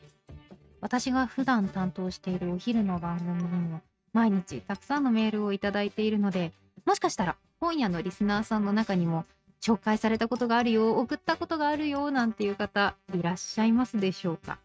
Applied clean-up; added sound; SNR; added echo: neural mask model RNNoise.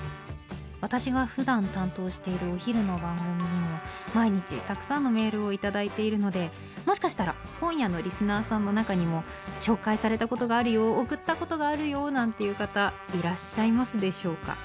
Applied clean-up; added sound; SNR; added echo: none; Trumpet; 19 dB; none.